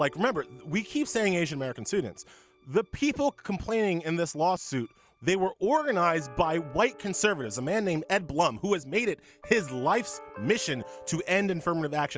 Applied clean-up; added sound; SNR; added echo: none; none; none; none.